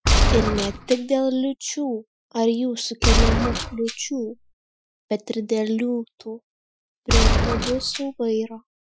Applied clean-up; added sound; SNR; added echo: classical method Wiener filter.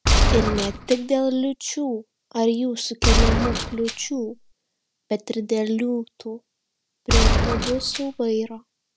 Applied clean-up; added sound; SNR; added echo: none; Gunshot, gunfire; -4 dB; none.